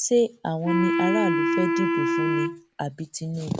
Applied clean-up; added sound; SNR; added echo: none; Wind instrument, woodwind instrument; -2 dB; none.